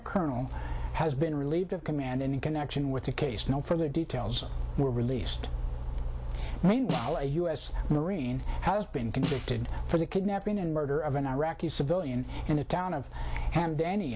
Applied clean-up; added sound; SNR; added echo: none; Snare drum; 10 dB; none.